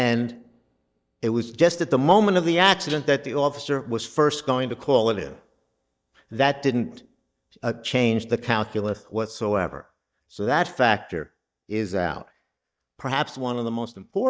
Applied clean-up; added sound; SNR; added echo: neural mask model DeepFilterNet 3.